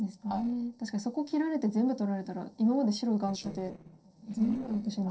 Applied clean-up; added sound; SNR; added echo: neural separator model SepFormer DNS4.